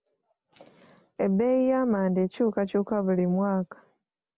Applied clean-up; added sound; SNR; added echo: none; none; none; none.